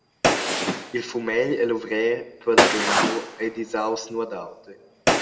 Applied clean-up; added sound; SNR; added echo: none; Gunshot, gunfire; -2 dB; reverberation time 1.5 s.